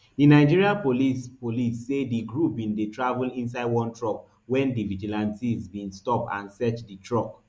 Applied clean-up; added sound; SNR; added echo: none; none; none; none.